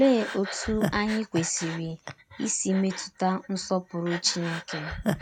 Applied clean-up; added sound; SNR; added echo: none; Breathing; 8 dB; none.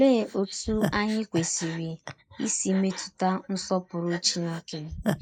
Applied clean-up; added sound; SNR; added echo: neural mask model Resemble Enhance denoiser.